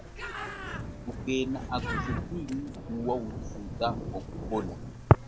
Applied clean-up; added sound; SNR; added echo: none; Thunder + Bird; 5 dB; none.